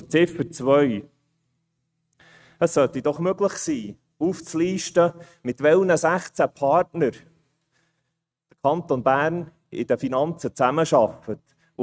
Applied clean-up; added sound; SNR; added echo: neural mask model RNNoise.